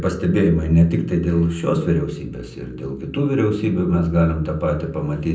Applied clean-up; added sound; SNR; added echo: none; none; none; reverberation time 0.6 s.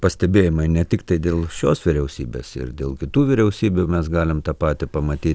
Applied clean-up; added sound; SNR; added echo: none; none; none; none.